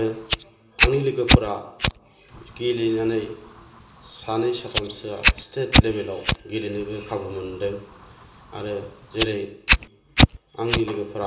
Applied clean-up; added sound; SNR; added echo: none; Fire; -3 dB; reverberation time 1.6 s.